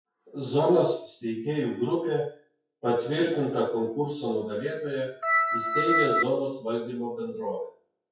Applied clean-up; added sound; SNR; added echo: classical method WPE with log-MMSE.